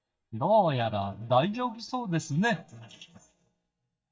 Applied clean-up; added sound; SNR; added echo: neural mask model DeepFilterNet 3.